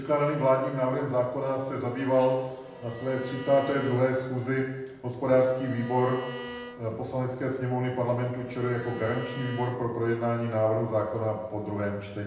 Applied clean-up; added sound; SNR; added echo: none; Bowed string instrument; 15 dB; reverberation time 0.8 s.